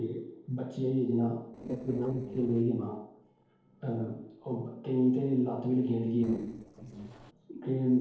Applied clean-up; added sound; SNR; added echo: neural separator model SepFormer DNS4.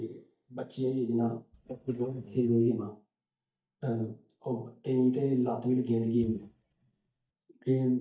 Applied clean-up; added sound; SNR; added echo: neural mask model DeepFilterNet 3.